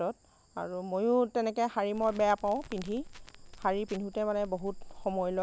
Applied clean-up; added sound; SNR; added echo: none; Crackle; 15 dB; none.